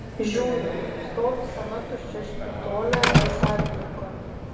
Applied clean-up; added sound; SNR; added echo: none; Slam; -2 dB; reverberation time 0.8 s.